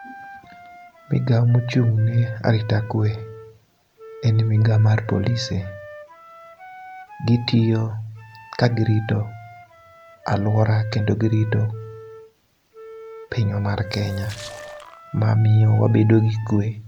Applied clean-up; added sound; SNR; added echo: none; Splash, splatter + Wind instrument, woodwind instrument; 19 dB; none.